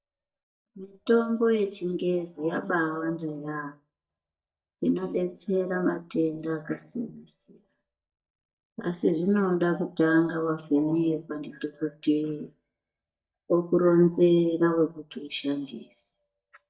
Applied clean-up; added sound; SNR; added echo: neural mask model DeepFilterNet 3.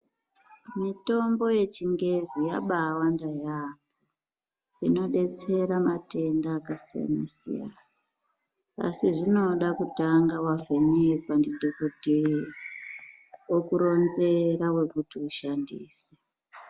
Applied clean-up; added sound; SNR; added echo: none; none; none; none.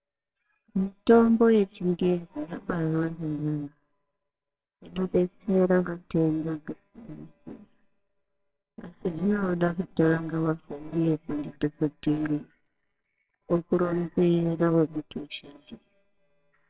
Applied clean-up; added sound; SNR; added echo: neural separator model SepFormer WHAMR!.